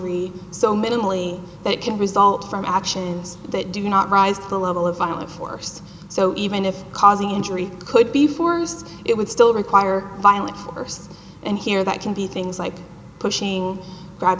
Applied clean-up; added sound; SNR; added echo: none; none; none; none.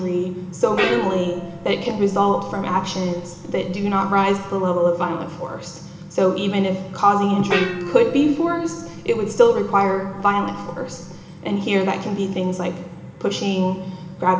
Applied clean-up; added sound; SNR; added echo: none; Gong; 10 dB; reverberation time 1.1 s.